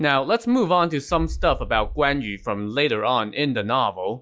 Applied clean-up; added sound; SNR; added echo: classical method log-MMSE.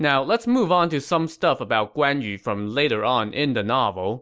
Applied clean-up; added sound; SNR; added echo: none; none; none; none.